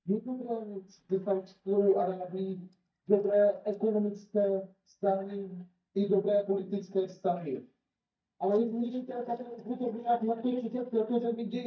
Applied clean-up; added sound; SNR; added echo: neural mask model DeepFilterNet 3.